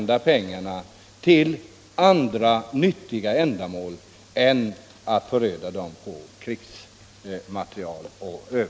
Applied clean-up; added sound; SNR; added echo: none; none; none; none.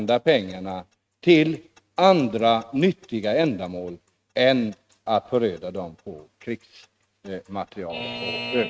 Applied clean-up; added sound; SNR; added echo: neural mask model RNNoise.